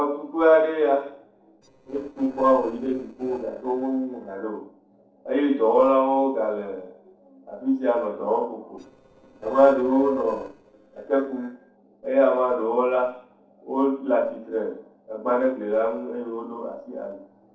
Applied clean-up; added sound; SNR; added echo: neural separator model SepFormer DNS4.